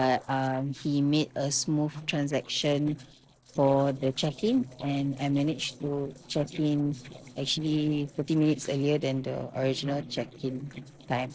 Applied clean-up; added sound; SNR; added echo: neural separator model SepFormer DNS4.